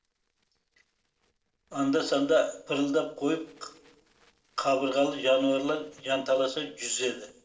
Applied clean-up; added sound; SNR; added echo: neural separator model SepFormer DNS4.